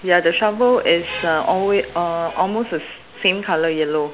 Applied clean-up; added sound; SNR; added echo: none; Rain; 19 dB; none.